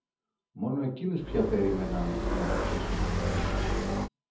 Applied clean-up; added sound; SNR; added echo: none; Motorcycle; -3 dB; reverberation time 0.7 s.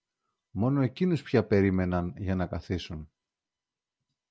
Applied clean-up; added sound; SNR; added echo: none; none; none; none.